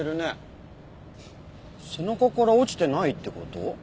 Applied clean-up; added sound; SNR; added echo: none; none; none; none.